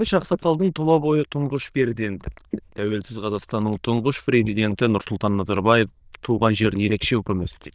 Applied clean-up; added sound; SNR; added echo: neural diffusion model UNIVERSE++.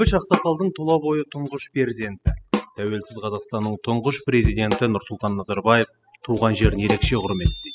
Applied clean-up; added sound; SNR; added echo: classical method spectral subtraction.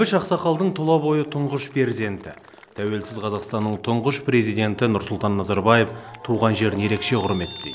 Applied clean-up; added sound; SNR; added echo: none; none; none; none.